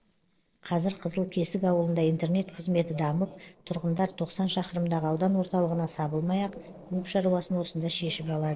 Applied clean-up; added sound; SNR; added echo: neural separator model SepFormer DNS4.